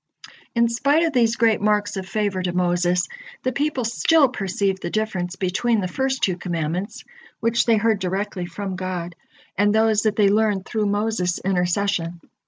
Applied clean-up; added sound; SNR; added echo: none; none; none; none.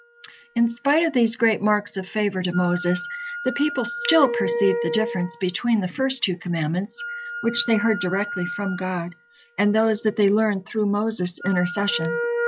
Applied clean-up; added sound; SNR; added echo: classical method log-MMSE.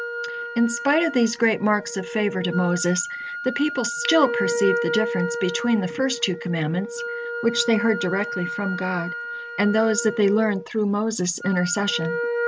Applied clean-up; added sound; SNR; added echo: none; Wind instrument, woodwind instrument + Wind instrument, woodwind instrument; 6 dB; none.